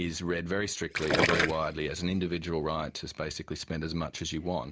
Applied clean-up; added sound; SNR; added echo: none; Gurgling; 2 dB; none.